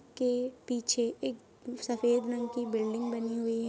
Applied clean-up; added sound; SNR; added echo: none; none; none; none.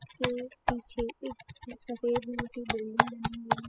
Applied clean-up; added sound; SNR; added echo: classical method spectral subtraction.